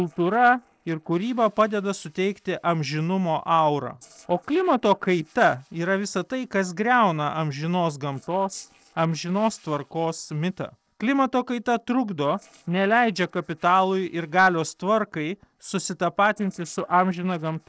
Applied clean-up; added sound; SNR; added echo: neural separator model SepFormer DNS4.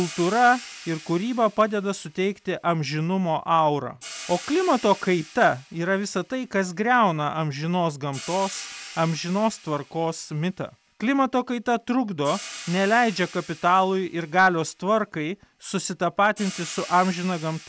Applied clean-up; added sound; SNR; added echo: none; Hi-hat; 19 dB; none.